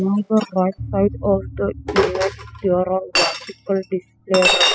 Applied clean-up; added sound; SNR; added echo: classical method spectral subtraction.